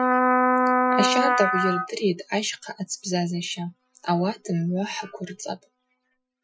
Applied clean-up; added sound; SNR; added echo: classical method Wiener filter.